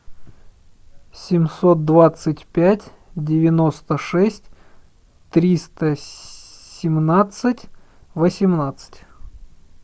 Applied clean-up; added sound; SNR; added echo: none; none; none; none.